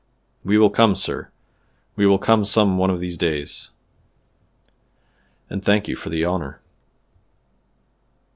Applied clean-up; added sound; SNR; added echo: none; none; none; none.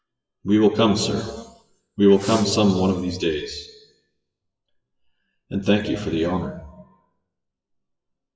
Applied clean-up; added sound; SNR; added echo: classical method WPE with log-MMSE.